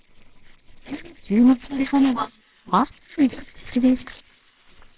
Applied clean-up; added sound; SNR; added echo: neural separator model SepFormer WHAMR!.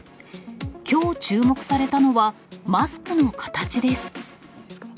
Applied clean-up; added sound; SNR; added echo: none; none; none; none.